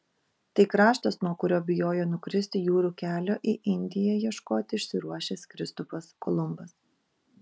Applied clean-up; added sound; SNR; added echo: none; none; none; none.